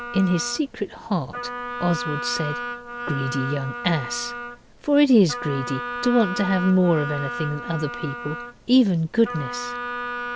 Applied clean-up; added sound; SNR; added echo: none; Wind instrument, woodwind instrument; 9 dB; none.